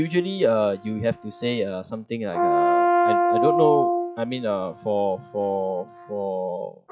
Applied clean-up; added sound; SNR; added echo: classical method log-MMSE.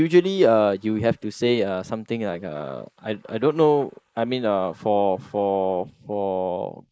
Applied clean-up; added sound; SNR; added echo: neural mask model Resemble Enhance denoiser.